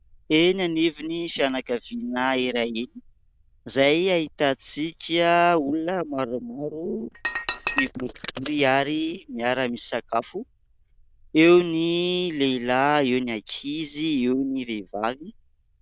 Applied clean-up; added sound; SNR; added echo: neural diffusion model UNIVERSE++.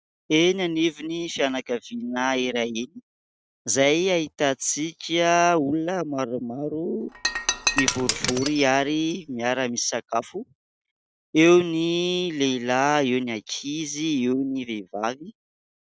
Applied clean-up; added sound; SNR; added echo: none; Shatter; 5 dB; none.